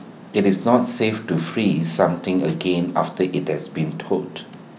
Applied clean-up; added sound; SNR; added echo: none; Snare drum; 15 dB; none.